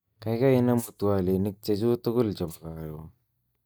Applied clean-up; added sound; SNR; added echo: neural mask model DeepFilterNet 3.